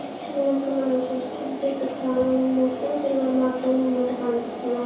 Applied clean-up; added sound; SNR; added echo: none; Telephone; 17 dB; reverberation time 0.7 s.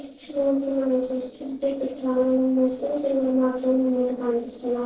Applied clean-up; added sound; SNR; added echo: neural separator model SepFormer DNS4.